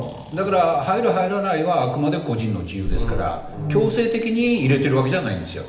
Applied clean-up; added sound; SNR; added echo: none; Breathing; 11 dB; reverberation time 0.8 s.